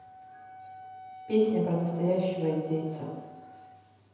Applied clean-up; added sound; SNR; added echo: none; Wind instrument, woodwind instrument; 17 dB; reverberation time 1.1 s.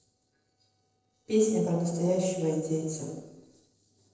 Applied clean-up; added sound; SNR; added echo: neural separator model SepFormer DNS4.